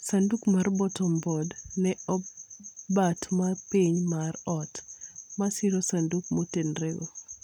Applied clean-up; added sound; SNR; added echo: none; none; none; none.